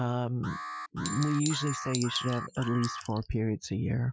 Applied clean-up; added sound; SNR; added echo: classical method Wiener filter.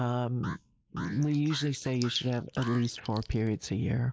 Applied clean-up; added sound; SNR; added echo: neural mask model Resemble Enhance denoiser.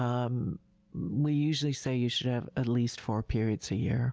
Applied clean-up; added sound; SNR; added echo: none; none; none; none.